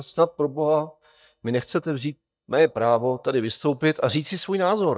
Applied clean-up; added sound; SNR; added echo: neural mask model DeepFilterNet 3.